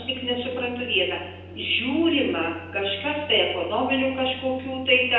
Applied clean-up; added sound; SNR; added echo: none; Microwave oven; 18 dB; reverberation time 0.9 s.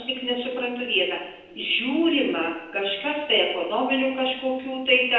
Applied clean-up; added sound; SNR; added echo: neural separator model SepFormer DNS4.